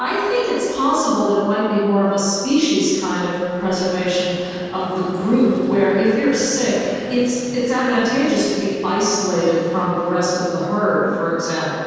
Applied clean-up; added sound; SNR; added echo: neural separator model SepFormer DNS4.